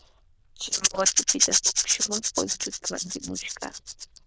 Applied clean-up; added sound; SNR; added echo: neural diffusion model UNIVERSE++.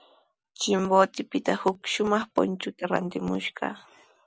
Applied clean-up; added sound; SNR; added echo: none; none; none; none.